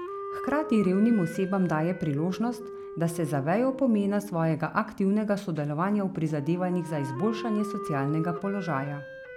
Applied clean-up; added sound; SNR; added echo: none; Wind instrument, woodwind instrument; 12 dB; none.